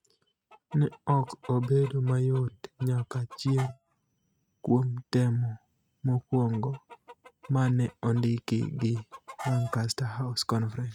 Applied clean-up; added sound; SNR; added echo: neural mask model RNNoise.